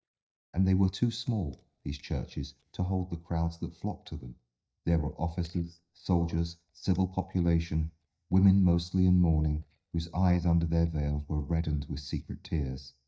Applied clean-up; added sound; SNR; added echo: neural mask model DeepFilterNet 3.